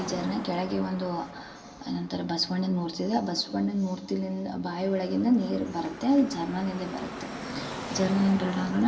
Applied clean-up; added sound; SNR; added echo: none; Car passing by / Traffic noise, roadway noise; 12 dB; reverberation time 0.1 s.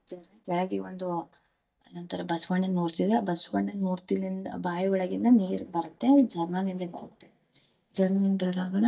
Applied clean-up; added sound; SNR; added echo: neural mask model DeepFilterNet 3.